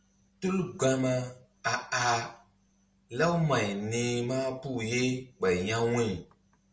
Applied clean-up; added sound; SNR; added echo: none; none; none; none.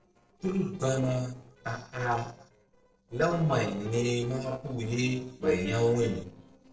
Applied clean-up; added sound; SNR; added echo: neural separator model SepFormer DNS4.